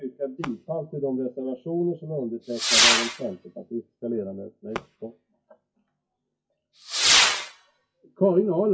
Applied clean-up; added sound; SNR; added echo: classical method WPE with log-MMSE.